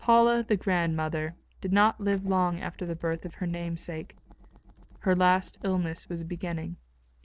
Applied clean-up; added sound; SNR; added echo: neural separator model SepFormer DNS4.